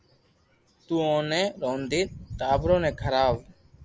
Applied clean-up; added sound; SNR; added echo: none; none; none; none.